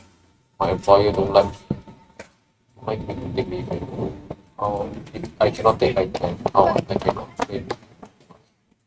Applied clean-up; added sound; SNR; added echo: neural mask model RNNoise.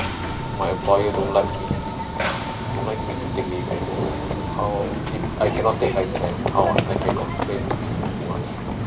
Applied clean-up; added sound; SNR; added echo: none; Run / Train; 0 dB; none.